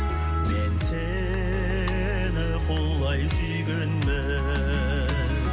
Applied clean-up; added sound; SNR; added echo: none; none; none; none.